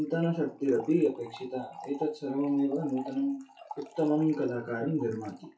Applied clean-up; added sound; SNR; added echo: classical method WPE with log-MMSE.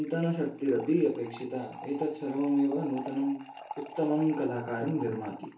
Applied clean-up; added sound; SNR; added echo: none; Fill (with liquid) / Trickle, dribble; 15 dB; reverberation time 0.3 s.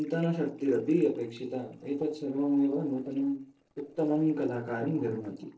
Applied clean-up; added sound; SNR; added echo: neural separator model SepFormer DNS4.